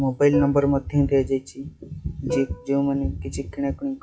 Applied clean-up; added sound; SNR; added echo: classical method WPE with log-MMSE.